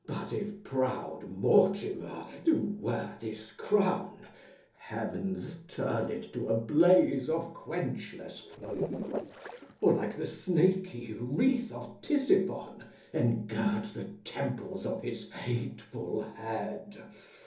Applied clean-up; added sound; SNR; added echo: neural separator model SepFormer DNS4.